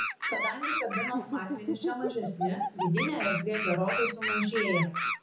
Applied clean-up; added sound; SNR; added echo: none; Animal; 0 dB; reverberation time 0.6 s.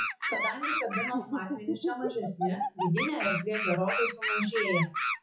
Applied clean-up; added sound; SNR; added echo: classical method WPE with log-MMSE.